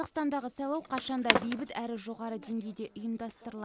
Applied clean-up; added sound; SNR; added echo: none; Skateboard; 2 dB; none.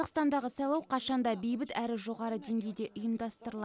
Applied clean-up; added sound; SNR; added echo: none; none; none; none.